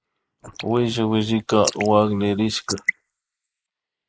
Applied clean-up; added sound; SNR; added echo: neural mask model Resemble Enhance denoiser.